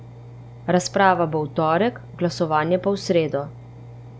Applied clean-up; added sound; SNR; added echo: none; Engine; 17 dB; none.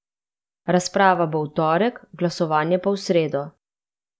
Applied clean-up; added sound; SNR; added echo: none; none; none; none.